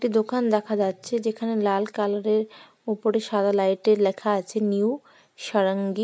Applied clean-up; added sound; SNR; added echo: none; none; none; none.